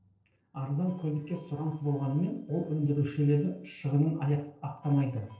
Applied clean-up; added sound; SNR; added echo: neural separator model SepFormer DNS4.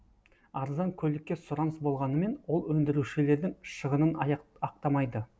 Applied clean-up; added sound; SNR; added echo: none; none; none; none.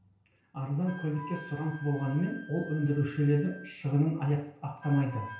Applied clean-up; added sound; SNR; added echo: none; Wind instrument, woodwind instrument; 17 dB; reverberation time 0.5 s.